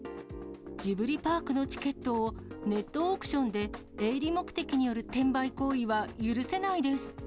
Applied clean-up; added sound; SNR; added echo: none; none; none; none.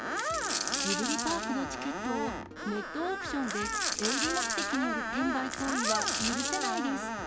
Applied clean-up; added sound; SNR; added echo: none; Screech + Coin (dropping); -2 dB; none.